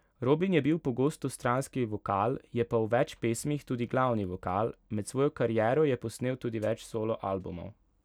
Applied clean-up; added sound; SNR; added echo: none; none; none; none.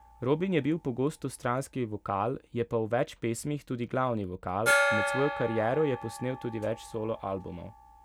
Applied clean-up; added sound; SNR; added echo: none; Gong; 5 dB; none.